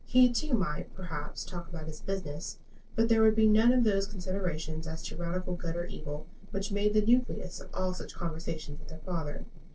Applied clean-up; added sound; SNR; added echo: neural separator model SepFormer DNS4.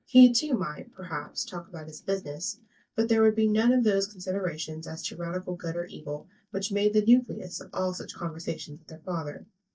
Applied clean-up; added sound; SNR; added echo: neural mask model DeepFilterNet 3.